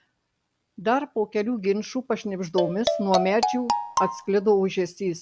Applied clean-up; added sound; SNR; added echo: none; Marimba, xylophone; 1 dB; none.